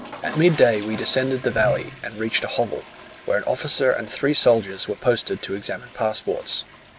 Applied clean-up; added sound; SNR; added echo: none; Toilet flush; 16 dB; none.